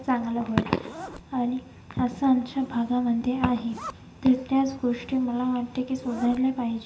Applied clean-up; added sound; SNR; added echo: none; Zipper (clothing); 20 dB; reverberation time 0.8 s.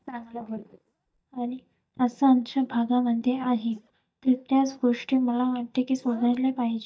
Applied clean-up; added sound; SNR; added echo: neural mask model DeepFilterNet 3.